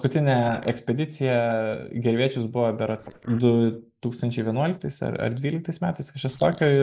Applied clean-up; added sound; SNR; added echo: neural mask model Resemble Enhance denoiser.